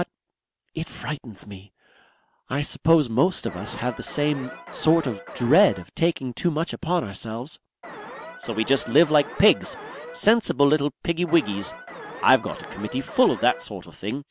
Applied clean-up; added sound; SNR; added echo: none; Alarm; 14 dB; none.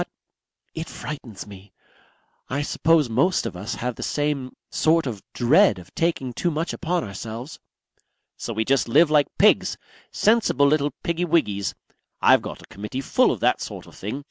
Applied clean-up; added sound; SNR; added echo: none; none; none; none.